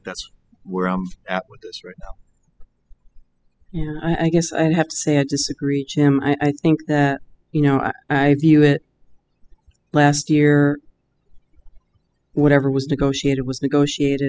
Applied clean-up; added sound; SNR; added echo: classical method spectral subtraction.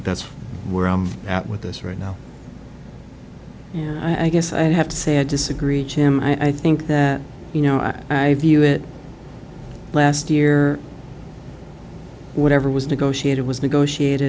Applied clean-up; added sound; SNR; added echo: none; none; none; none.